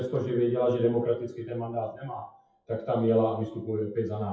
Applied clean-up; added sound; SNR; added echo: classical method WPE with log-MMSE.